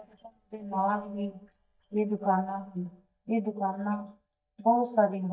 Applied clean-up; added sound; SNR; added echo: neural mask model DeepFilterNet 3.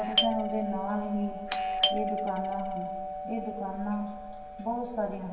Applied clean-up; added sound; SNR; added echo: none; Doorbell; -1 dB; reverberation time 1.2 s.